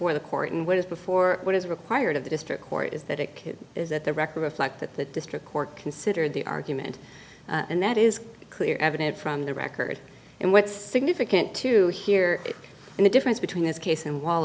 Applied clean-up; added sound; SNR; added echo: none; none; none; none.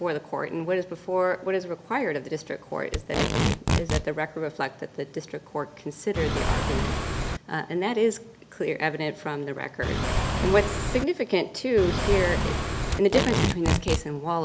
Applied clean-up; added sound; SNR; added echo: none; Engine / Car + Packing tape, duct tape; -2 dB; none.